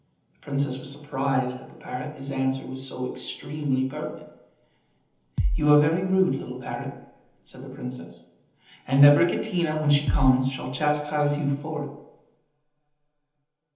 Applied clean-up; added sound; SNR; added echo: none; Bass drum; -2 dB; reverberation time 0.9 s.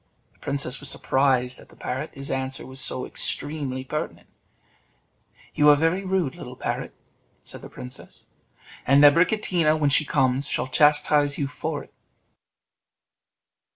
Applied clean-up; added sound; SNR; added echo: none; none; none; none.